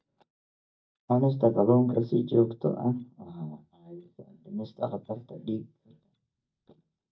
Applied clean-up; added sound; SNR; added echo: neural mask model DeepFilterNet 3.